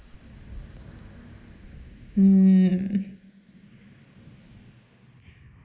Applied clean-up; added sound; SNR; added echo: neural mask model Resemble Enhance denoiser.